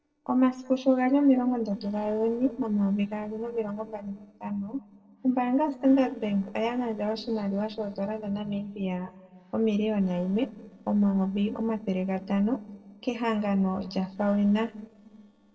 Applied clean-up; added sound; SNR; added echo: neural separator model SepFormer DNS4.